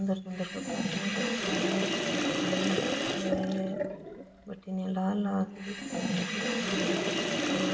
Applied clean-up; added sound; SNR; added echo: none; Sink (filling or washing); -2 dB; reverberation time 1.8 s.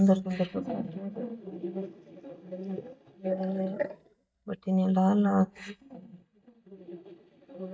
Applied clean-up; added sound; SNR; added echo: neural mask model DeepFilterNet 3.